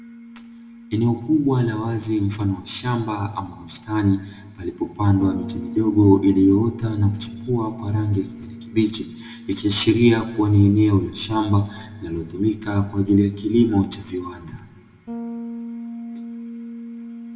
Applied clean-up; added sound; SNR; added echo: none; Bass guitar; 15 dB; reverberation time 1.0 s.